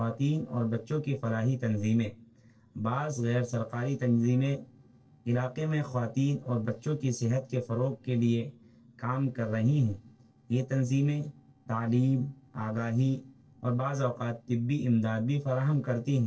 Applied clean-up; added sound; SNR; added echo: neural separator model SepFormer DNS4.